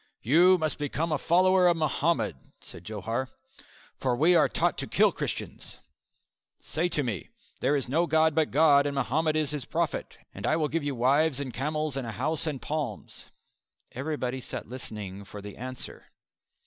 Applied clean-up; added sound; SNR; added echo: none; none; none; none.